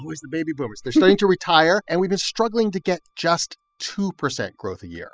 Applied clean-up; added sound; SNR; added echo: classical method spectral subtraction.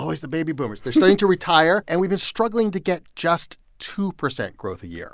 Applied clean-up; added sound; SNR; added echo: none; none; none; none.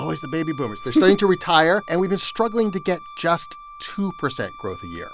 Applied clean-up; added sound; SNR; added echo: none; Wind instrument, woodwind instrument; 18 dB; none.